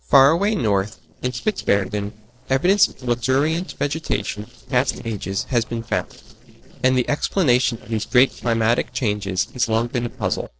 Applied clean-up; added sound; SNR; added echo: neural separator model SepFormer DNS4.